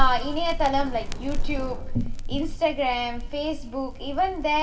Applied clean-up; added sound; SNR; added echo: none; Crackle; -1 dB; reverberation time 2.8 s.